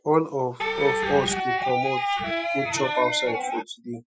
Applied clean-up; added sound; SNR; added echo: classical method Wiener filter.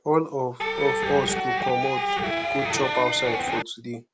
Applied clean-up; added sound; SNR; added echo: none; Electric guitar; -1 dB; none.